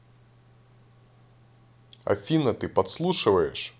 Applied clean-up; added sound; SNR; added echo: none; none; none; none.